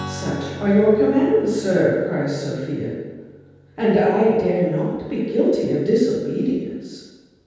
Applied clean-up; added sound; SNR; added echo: none; Strum; 18 dB; reverberation time 1.2 s.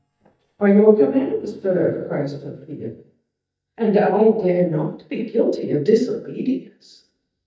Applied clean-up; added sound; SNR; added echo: neural mask model DeepFilterNet 3.